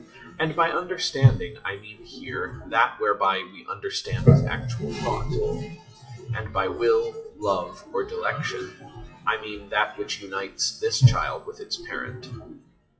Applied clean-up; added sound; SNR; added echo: classical method WPE with log-MMSE.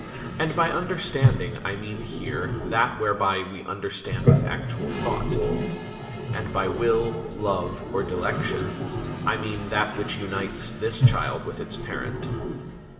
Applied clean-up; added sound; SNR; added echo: none; Toilet flush; -1 dB; reverberation time 2.5 s.